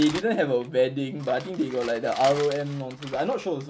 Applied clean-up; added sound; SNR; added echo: none; Crumpling, crinkling; 16 dB; none.